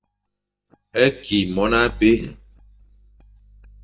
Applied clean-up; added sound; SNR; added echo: neural mask model DeepFilterNet 3.